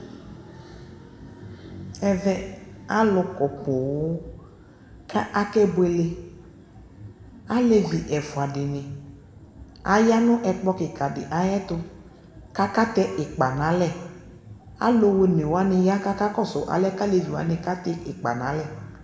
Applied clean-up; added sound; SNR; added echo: none; none; none; reverberation time 0.9 s.